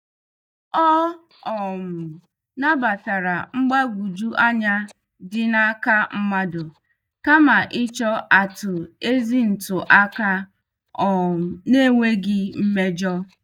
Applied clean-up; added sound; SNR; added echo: neural mask model DeepFilterNet 3.